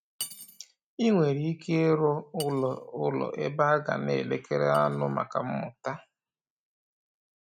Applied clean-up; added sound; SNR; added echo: neural mask model RNNoise.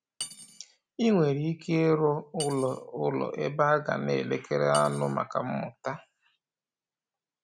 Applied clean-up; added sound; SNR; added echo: none; Cutlery, silverware; 17 dB; none.